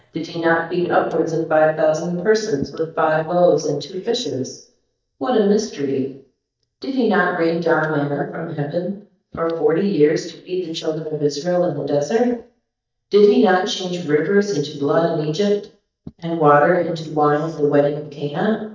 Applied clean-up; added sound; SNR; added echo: neural mask model DeepFilterNet 3.